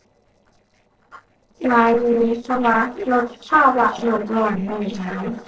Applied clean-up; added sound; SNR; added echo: neural separator model SepFormer DNS4.